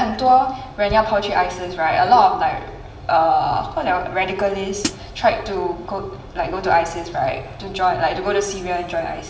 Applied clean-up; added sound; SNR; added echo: none; Hi-hat; 6 dB; reverberation time 1.0 s.